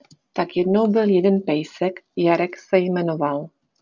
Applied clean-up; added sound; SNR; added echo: none; none; none; none.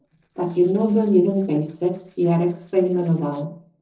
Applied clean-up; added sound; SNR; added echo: neural separator model SepFormer DNS4.